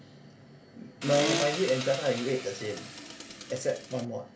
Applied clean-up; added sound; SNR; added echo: none; Accelerating, revving, vroom; 4 dB; reverberation time 0.3 s.